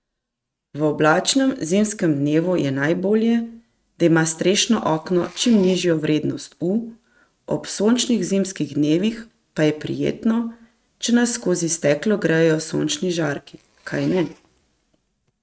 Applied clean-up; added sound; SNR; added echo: neural mask model RNNoise.